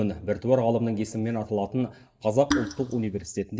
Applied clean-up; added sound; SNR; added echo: neural mask model DeepFilterNet 3.